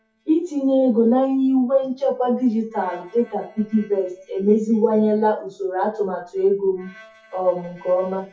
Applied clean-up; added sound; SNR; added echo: classical method WPE with log-MMSE.